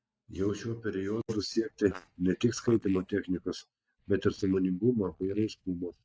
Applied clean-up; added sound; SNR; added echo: neural mask model DeepFilterNet 3.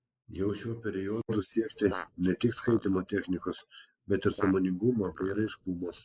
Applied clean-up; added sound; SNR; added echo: neural mask model Resemble Enhance denoiser.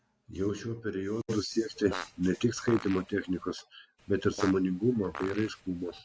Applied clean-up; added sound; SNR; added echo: none; Fart; 14 dB; none.